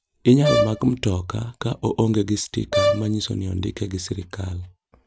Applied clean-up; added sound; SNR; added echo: none; Brass instrument; 3 dB; none.